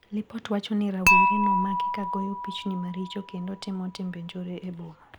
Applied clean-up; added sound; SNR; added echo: none; Dishes, pots, and pans / Chink, clink; -3 dB; none.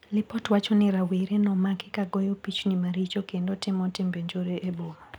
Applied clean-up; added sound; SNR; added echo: none; none; none; none.